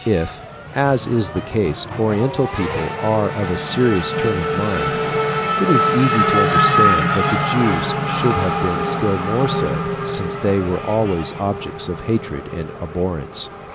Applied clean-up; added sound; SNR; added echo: none; Race car, auto racing / Accelerating, revving, vroom; 0 dB; none.